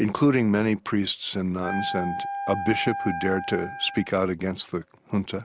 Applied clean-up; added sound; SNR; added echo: none; Wind instrument, woodwind instrument; 7 dB; none.